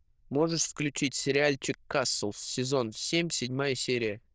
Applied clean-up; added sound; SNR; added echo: neural diffusion model UNIVERSE++.